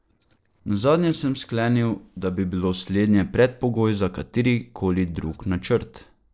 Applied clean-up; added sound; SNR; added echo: neural separator model SepFormer DNS4.